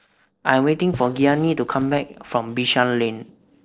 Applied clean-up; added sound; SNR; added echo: neural separator model SepFormer DNS4.